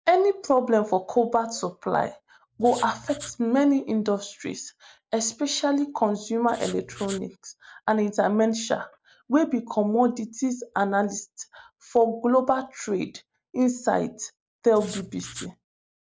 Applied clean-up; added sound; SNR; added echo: neural mask model Resemble Enhance denoiser.